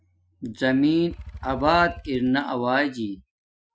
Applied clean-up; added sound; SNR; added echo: classical method Wiener filter.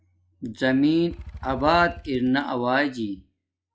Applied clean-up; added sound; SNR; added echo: classical method log-MMSE.